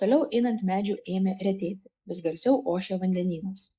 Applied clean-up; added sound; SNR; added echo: neural mask model Resemble Enhance denoiser.